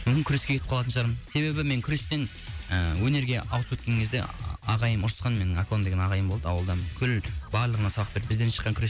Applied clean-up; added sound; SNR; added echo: none; none; none; none.